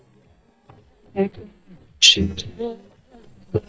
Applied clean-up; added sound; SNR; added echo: neural mask model DeepFilterNet 3.